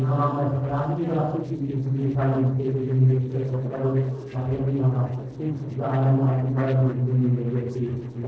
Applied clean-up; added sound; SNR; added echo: neural separator model SepFormer DNS4.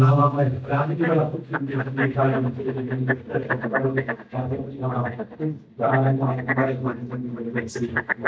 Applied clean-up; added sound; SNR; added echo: neural mask model DeepFilterNet 3.